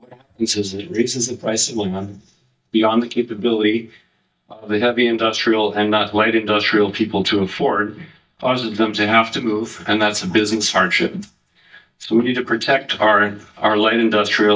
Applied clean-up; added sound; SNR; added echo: neural mask model DeepFilterNet 3.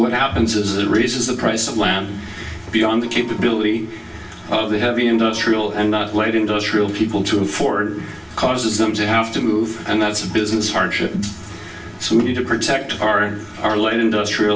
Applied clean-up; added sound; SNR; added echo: none; Dishes, pots, and pans; 20 dB; reverberation time 0.3 s.